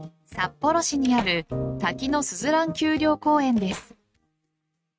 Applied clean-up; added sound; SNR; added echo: neural mask model RNNoise.